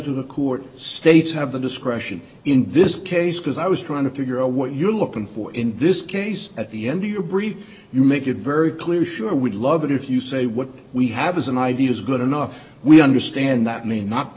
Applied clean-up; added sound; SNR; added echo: none; none; none; none.